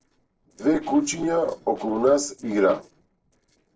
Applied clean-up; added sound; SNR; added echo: neural separator model SepFormer DNS4.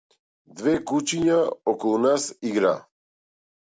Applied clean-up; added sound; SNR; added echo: none; none; none; none.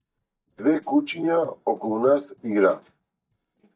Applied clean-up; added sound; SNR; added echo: neural mask model DeepFilterNet 3.